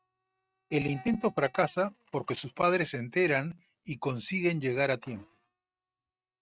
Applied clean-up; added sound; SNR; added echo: neural mask model RNNoise.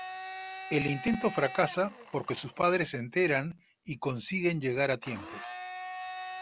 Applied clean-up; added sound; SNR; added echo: none; Domestic sounds, home sounds; 12 dB; none.